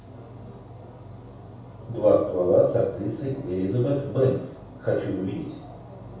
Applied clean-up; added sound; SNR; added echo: none; none; none; reverberation time 0.7 s.